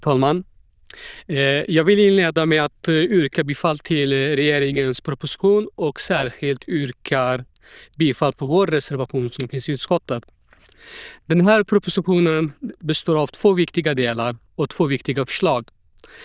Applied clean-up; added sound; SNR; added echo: neural diffusion model UNIVERSE++.